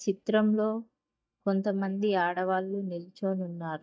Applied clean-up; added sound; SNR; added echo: neural mask model DeepFilterNet 3.